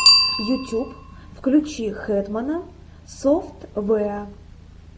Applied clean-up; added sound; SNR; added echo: none; Bicycle bell; 1 dB; none.